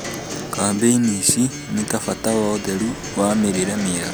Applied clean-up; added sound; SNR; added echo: none; Fixed-wing aircraft, airplane + Acoustic guitar; 10 dB; none.